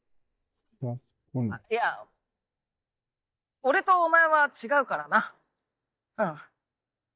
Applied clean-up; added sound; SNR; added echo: neural mask model DeepFilterNet 3.